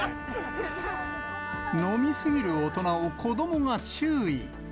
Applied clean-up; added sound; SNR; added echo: none; Bowed string instrument; 10 dB; none.